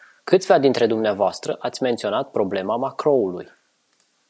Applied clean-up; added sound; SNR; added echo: none; none; none; none.